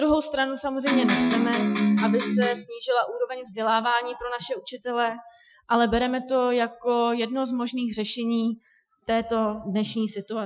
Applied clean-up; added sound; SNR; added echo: classical method Wiener filter.